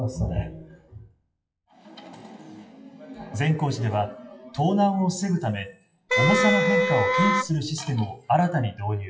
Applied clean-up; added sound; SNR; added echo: classical method WPE with log-MMSE.